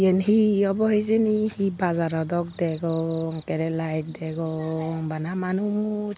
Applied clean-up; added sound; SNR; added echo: none; none; none; none.